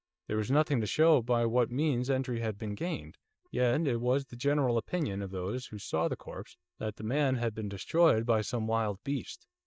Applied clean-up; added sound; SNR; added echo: neural mask model DeepFilterNet 3.